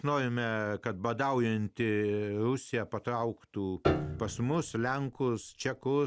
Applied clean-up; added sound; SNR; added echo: none; Piano; 5 dB; none.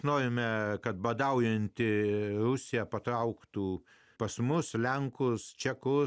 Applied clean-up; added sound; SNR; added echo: none; none; none; none.